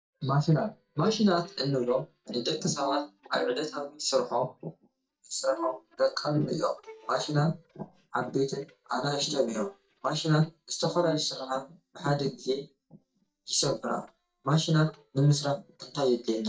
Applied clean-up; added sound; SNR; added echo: neural mask model DeepFilterNet 3.